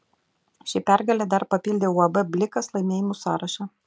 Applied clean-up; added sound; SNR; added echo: none; none; none; none.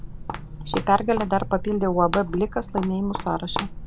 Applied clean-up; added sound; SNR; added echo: none; Walk, footsteps; 7 dB; none.